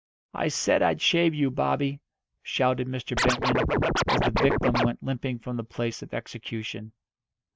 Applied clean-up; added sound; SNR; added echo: neural mask model RNNoise.